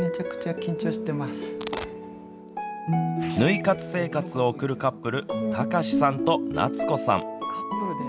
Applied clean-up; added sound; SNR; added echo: none; Domestic sounds, home sounds; 11 dB; none.